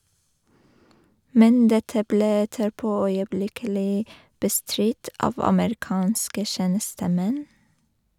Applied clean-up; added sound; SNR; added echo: none; none; none; none.